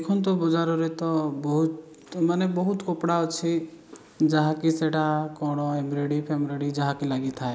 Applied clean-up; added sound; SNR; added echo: none; none; none; none.